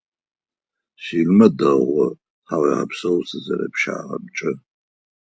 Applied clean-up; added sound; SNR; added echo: none; none; none; none.